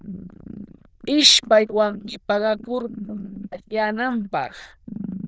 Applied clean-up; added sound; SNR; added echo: neural diffusion model UNIVERSE++.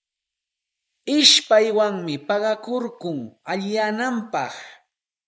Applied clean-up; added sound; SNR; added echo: neural mask model Resemble Enhance denoiser.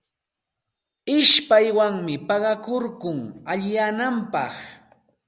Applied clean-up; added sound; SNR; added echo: none; none; none; none.